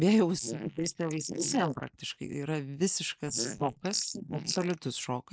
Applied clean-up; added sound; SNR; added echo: neural mask model Resemble Enhance denoiser.